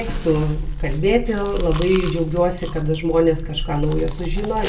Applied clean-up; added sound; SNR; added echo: none; Chewing, mastication; 15 dB; reverberation time 0.2 s.